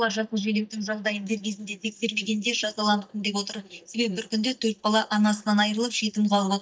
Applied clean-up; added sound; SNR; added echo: neural mask model DeepFilterNet 3.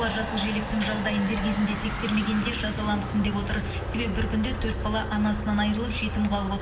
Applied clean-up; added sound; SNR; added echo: none; Motor vehicle (road); 5 dB; reverberation time 0.8 s.